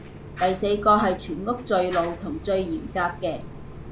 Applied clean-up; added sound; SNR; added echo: none; Fire; 13 dB; none.